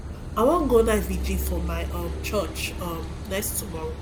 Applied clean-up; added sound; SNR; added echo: none; Car passing by / Idling / Accelerating, revving, vroom; 4 dB; none.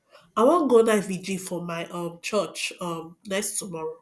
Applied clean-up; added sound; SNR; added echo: none; none; none; none.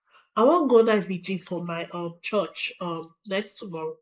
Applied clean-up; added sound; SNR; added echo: neural mask model Resemble Enhance denoiser.